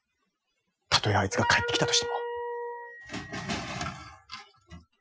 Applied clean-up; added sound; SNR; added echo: classical method Wiener filter.